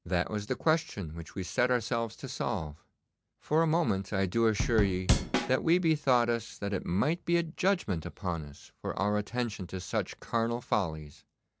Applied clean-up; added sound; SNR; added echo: none; Drum / Drum kit; -2 dB; none.